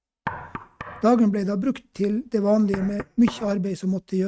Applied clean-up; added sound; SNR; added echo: neural mask model RNNoise.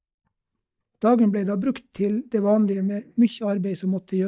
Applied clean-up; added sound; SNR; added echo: neural mask model DeepFilterNet 3.